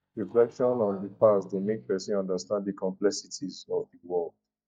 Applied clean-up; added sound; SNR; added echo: neural mask model DeepFilterNet 3.